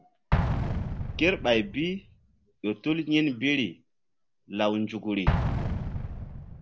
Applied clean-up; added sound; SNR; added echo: none; Explosion; 2 dB; none.